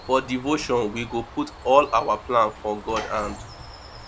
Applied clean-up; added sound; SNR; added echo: none; Sliding door / Slam + Bird; 16 dB; none.